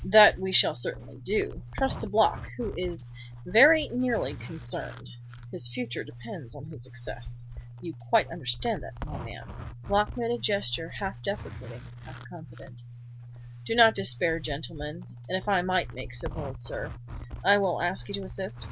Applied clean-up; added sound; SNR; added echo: none; Zipper (clothing); 11 dB; none.